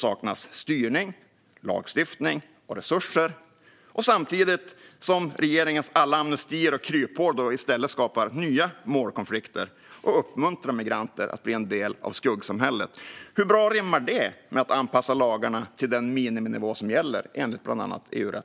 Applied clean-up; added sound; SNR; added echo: none; none; none; none.